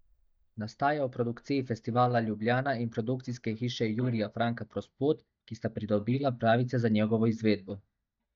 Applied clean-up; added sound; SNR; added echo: neural mask model DeepFilterNet 3.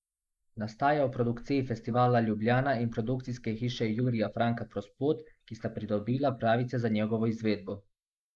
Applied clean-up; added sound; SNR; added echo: neural mask model Resemble Enhance denoiser.